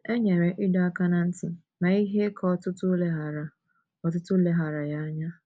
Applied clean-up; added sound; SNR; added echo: none; none; none; none.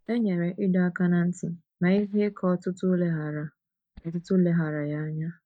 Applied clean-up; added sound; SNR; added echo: neural mask model DeepFilterNet 3.